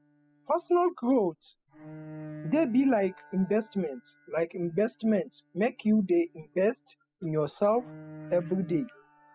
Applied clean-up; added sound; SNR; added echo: classical method spectral subtraction.